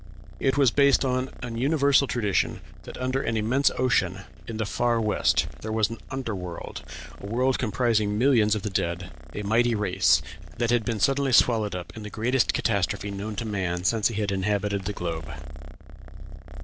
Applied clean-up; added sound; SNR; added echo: none; Purr; 14 dB; none.